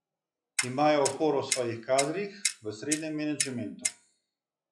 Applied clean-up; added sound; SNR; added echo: classical method log-MMSE.